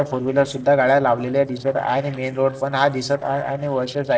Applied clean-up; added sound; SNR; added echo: neural separator model SepFormer DNS4.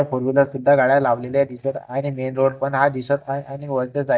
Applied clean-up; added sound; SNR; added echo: neural mask model DeepFilterNet 3.